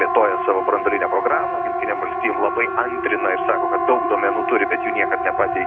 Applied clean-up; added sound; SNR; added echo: none; Siren; 1 dB; none.